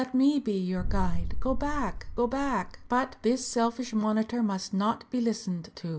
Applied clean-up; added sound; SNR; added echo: none; Boom; 2 dB; none.